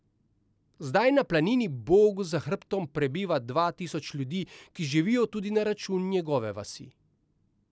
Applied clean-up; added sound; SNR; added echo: none; none; none; none.